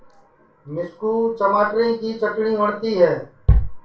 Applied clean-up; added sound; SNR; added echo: none; none; none; reverberation time 0.3 s.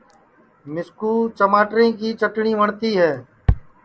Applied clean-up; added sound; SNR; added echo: none; none; none; none.